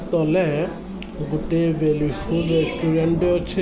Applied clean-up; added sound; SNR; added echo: none; Thunder; 16 dB; none.